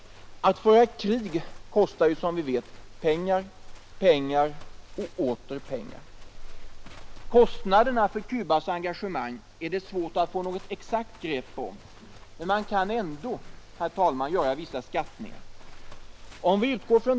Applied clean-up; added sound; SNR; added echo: none; Livestock, farm animals, working animals; 12 dB; none.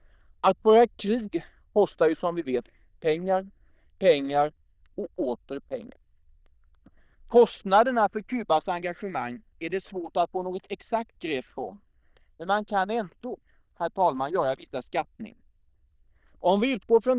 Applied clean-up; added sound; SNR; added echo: neural diffusion model UNIVERSE++.